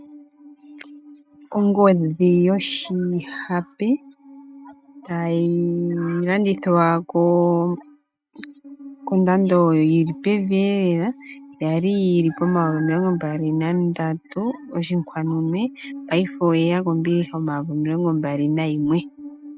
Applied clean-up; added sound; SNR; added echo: neural mask model RNNoise.